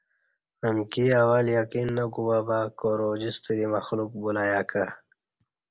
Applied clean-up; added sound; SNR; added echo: none; none; none; none.